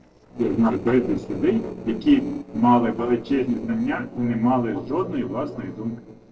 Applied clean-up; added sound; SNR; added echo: neural separator model SepFormer DNS4.